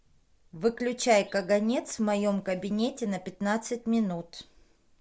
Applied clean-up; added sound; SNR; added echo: none; none; none; none.